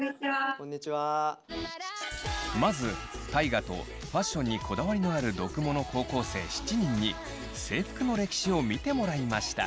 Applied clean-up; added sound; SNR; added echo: none; none; none; none.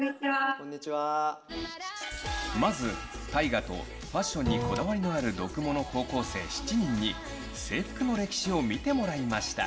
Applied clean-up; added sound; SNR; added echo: none; Printer; -1 dB; reverberation time 1.0 s.